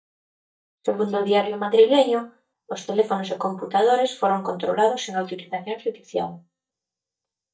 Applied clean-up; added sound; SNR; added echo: neural mask model DeepFilterNet 3.